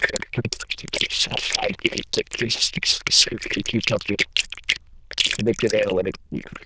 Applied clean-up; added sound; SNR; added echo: neural diffusion model UNIVERSE++.